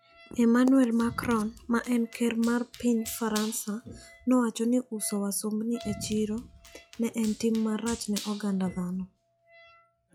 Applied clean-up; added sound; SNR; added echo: classical method log-MMSE.